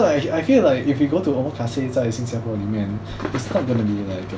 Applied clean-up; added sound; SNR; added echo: none; Mechanical fan; 13 dB; none.